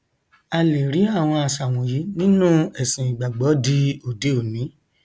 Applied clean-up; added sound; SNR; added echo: none; none; none; none.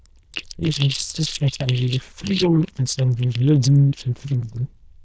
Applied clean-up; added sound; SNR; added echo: neural diffusion model UNIVERSE++.